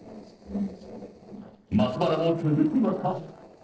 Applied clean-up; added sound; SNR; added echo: neural separator model SepFormer DNS4.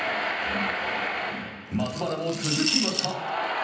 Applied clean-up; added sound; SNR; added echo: none; Coin (dropping) / Glass; 2 dB; reverberation time 0.9 s.